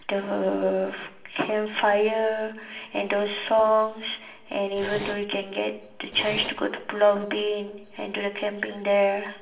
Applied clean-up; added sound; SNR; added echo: none; Zipper (clothing); 10 dB; reverberation time 0.6 s.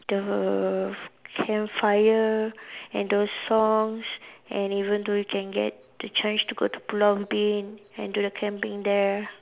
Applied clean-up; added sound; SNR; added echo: none; none; none; none.